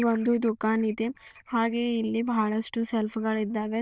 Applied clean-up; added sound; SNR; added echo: neural diffusion model UNIVERSE++.